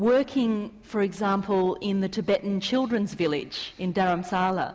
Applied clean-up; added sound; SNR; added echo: none; none; none; none.